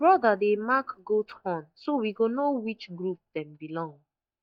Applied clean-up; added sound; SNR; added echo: neural mask model DeepFilterNet 3.